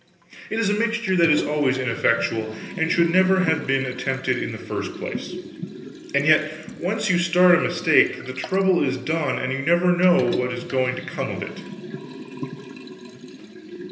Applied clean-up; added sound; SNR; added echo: none; Liquid; 13 dB; reverberation time 0.8 s.